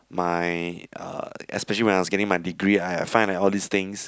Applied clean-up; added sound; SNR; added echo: none; none; none; none.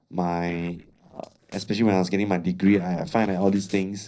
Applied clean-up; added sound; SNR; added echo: neural separator model SepFormer DNS4.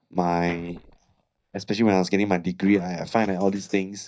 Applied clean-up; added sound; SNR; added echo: neural mask model DeepFilterNet 3.